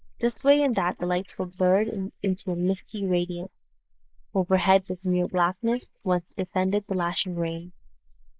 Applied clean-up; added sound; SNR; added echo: neural mask model Resemble Enhance denoiser.